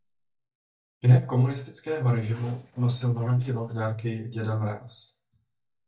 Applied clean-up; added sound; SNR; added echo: neural mask model DeepFilterNet 3.